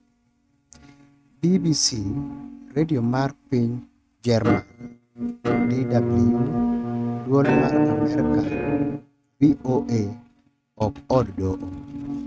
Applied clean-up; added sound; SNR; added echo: neural mask model RNNoise.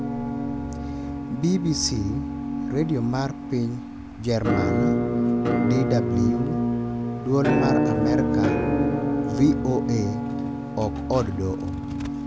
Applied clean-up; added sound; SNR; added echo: none; Musical instrument; -2 dB; none.